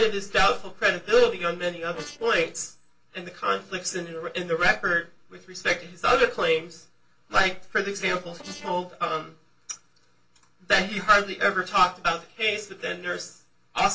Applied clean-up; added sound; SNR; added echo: neural separator model SepFormer DNS4.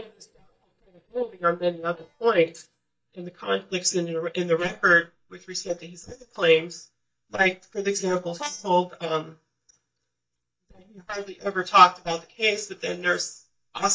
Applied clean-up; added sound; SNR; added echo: neural mask model DeepFilterNet 3.